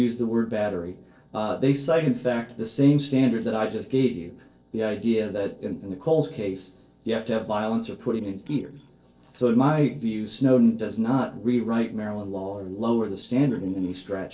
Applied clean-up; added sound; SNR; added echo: neural separator model SepFormer DNS4.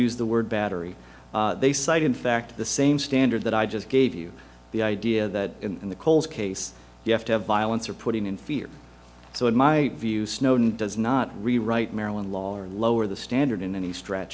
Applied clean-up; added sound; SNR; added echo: none; none; none; none.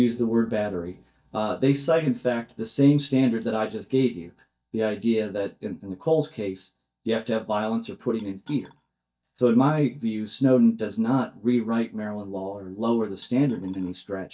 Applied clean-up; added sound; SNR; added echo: neural mask model DeepFilterNet 3.